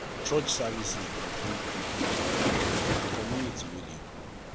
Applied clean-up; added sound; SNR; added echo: none; Waves, surf; -5 dB; none.